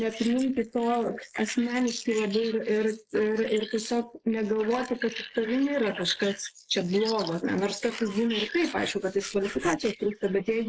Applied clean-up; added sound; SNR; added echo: neural mask model Resemble Enhance denoiser.